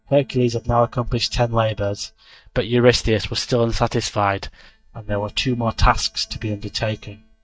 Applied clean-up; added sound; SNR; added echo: neural mask model DeepFilterNet 3.